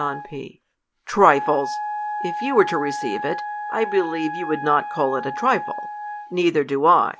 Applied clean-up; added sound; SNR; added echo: none; Wind instrument, woodwind instrument; 8 dB; none.